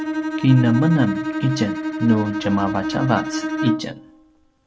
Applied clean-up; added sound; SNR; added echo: none; Bowed string instrument; 4 dB; none.